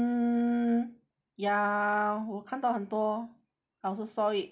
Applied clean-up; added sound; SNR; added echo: none; none; none; none.